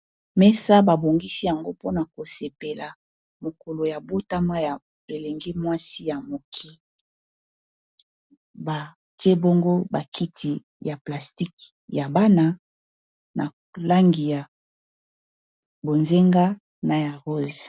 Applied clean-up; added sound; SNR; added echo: none; none; none; none.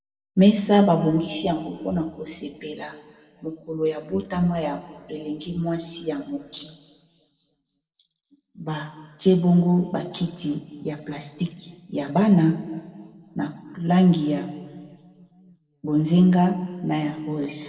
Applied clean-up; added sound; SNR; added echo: none; none; none; reverberation time 1.7 s.